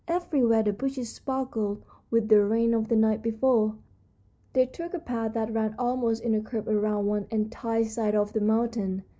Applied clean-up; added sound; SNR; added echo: none; none; none; none.